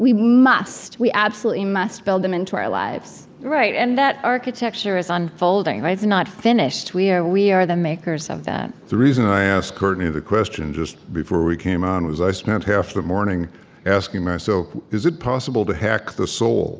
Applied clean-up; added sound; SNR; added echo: none; none; none; none.